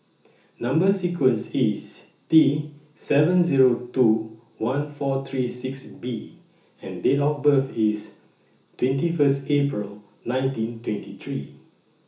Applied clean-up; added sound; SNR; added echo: none; none; none; reverberation time 0.7 s.